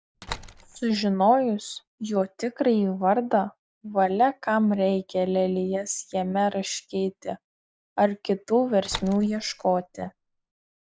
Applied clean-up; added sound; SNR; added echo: none; Slam; 17 dB; none.